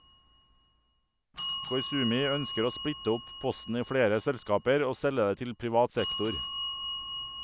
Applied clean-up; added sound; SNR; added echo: none; Bell; 9 dB; none.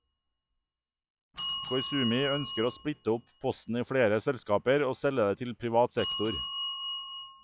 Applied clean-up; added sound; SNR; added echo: classical method log-MMSE.